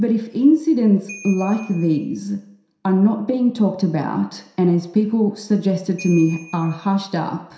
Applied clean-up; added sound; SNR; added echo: none; Ringtone / Bell; 19 dB; reverberation time 0.7 s.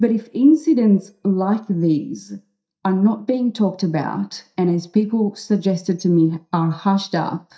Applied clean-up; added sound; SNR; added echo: neural mask model DeepFilterNet 3.